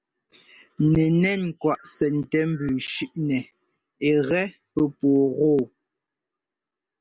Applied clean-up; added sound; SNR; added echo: none; none; none; none.